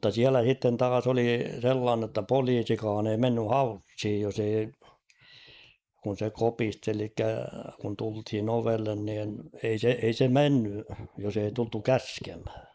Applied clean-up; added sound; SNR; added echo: neural mask model Resemble Enhance denoiser.